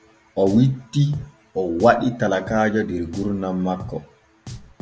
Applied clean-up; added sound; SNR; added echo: none; Drum; 18 dB; none.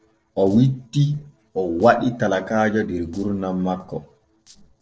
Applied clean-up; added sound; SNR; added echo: neural separator model SepFormer DNS4.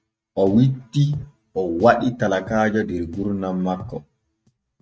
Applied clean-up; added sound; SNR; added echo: neural mask model RNNoise.